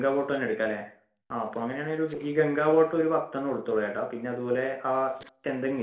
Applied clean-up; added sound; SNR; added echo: neural separator model SepFormer DNS4.